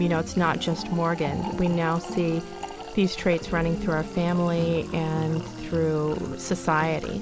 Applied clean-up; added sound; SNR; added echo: none; Wind instrument, woodwind instrument + Fill (with liquid); 15 dB; none.